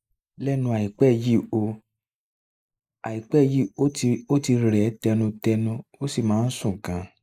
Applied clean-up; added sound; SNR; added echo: neural mask model Resemble Enhance denoiser.